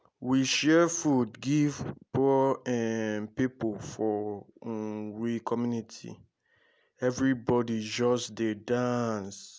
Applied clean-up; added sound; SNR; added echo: none; none; none; none.